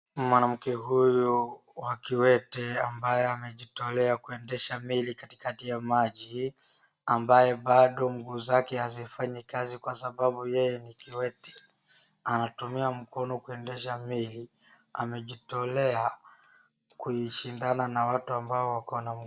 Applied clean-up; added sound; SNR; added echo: none; none; none; none.